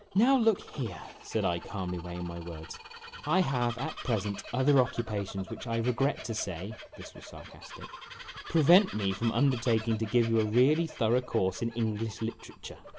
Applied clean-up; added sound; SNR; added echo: none; Bird vocalization, bird call, bird song; 16 dB; none.